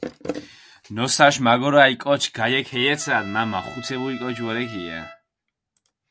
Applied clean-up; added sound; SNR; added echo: none; Trumpet; 17 dB; none.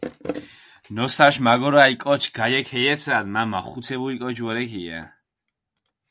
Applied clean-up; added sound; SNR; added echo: none; none; none; none.